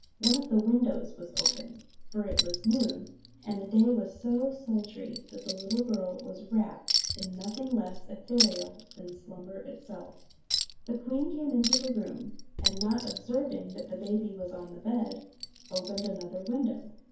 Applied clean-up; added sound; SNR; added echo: none; Chink, clink; 5 dB; reverberation time 0.6 s.